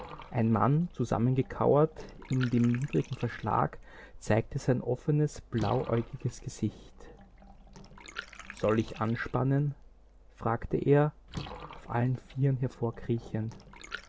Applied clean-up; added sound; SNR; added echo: none; Bathtub (filling or washing) / Water; 18 dB; none.